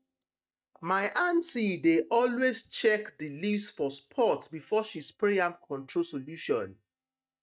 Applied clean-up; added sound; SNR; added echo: neural mask model DeepFilterNet 3.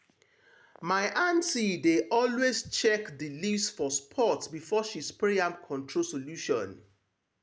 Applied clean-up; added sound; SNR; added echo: none; none; none; none.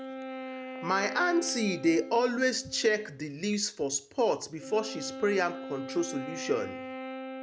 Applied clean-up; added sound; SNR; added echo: none; Wind instrument, woodwind instrument; 11 dB; none.